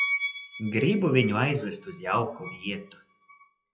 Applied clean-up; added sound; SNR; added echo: classical method WPE with log-MMSE.